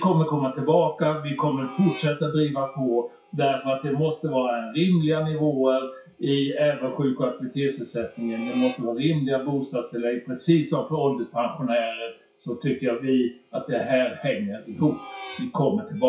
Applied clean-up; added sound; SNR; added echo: classical method WPE with log-MMSE.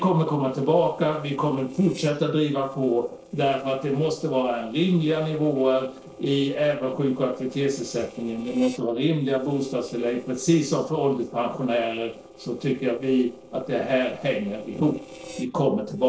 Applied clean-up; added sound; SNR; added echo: neural separator model SepFormer DNS4.